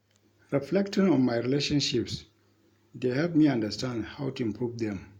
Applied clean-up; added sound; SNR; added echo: none; none; none; none.